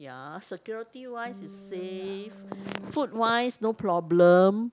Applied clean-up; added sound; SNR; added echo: none; Organ; 17 dB; none.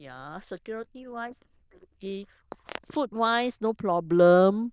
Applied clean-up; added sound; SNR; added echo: neural diffusion model UNIVERSE++.